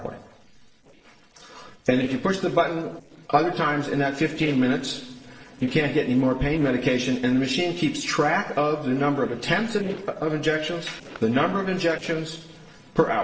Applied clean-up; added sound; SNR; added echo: neural separator model SepFormer DNS4.